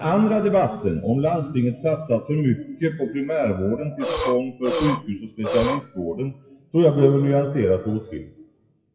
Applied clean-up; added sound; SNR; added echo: classical method WPE with log-MMSE.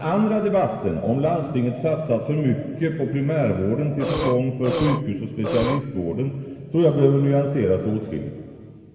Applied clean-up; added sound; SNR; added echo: none; Burping, eructation; 5 dB; reverberation time 2.5 s.